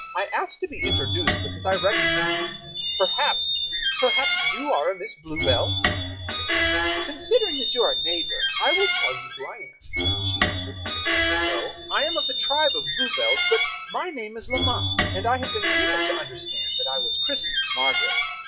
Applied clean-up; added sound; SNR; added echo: classical method log-MMSE.